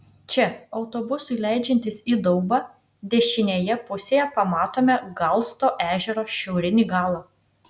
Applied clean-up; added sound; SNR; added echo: none; none; none; none.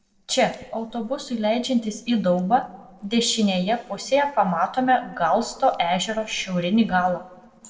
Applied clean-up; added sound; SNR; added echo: neural separator model SepFormer DNS4.